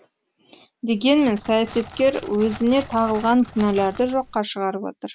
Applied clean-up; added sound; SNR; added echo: none; Crackle; 18 dB; none.